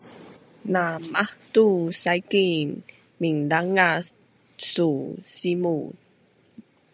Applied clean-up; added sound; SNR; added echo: none; none; none; none.